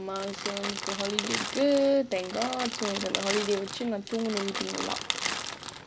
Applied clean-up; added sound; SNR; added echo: none; Crackle; 4 dB; none.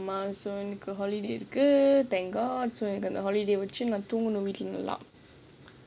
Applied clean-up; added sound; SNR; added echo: none; none; none; none.